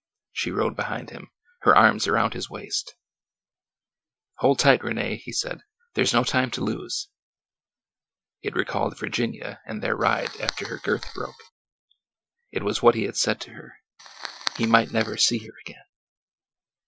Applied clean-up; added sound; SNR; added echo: classical method Wiener filter.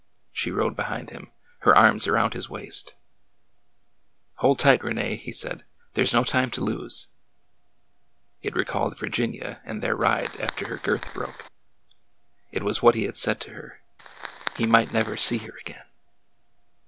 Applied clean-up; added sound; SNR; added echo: none; Fire; 9 dB; none.